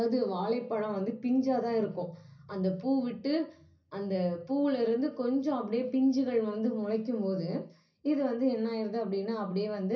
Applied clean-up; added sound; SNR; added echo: none; none; none; reverberation time 0.5 s.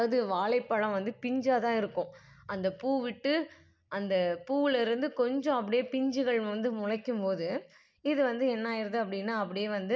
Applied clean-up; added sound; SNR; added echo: none; none; none; none.